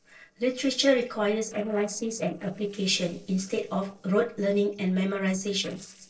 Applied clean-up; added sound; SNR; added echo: neural separator model SepFormer DNS4.